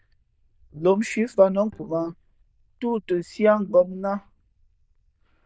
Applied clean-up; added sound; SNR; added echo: neural diffusion model UNIVERSE++.